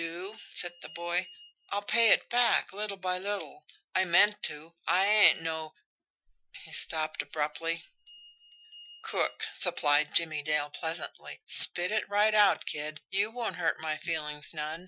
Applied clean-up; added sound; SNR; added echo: classical method Wiener filter.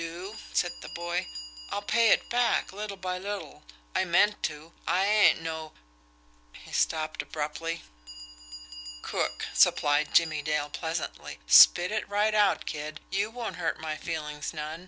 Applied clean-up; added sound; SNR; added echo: none; Bell; 18 dB; none.